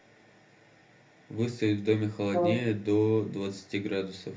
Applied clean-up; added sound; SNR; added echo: none; Brass instrument; 4 dB; reverberation time 0.3 s.